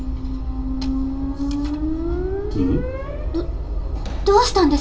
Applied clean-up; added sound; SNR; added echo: none; Squeak; 7 dB; reverberation time 0.2 s.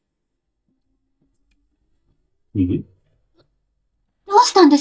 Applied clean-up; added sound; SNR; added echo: neural mask model DeepFilterNet 3.